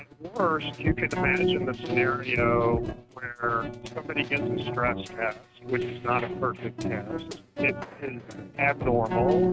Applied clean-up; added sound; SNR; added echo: neural mask model RNNoise.